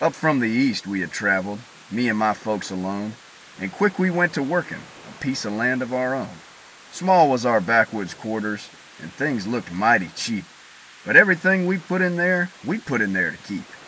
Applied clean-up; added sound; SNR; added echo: neural mask model Resemble Enhance denoiser.